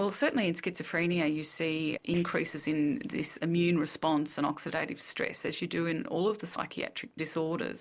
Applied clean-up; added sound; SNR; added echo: neural separator model SepFormer DNS4.